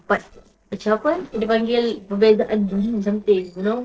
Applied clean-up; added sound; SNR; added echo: neural separator model SepFormer DNS4.